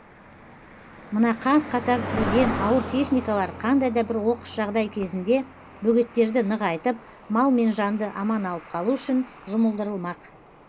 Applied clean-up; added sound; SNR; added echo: none; Cricket; 12 dB; none.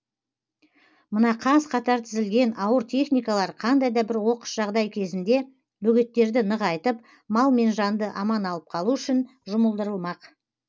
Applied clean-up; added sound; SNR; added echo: none; none; none; none.